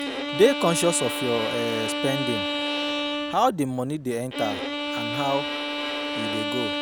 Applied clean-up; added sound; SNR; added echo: none; Bowed string instrument; 2 dB; none.